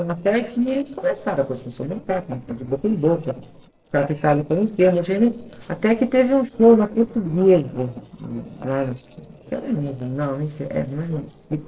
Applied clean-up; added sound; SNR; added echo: neural separator model SepFormer DNS4.